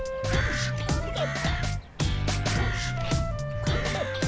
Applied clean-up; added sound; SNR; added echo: none; Crow + Wind instrument, woodwind instrument; 6 dB; none.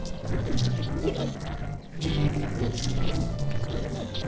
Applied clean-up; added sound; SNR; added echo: neural separator model SepFormer DNS4.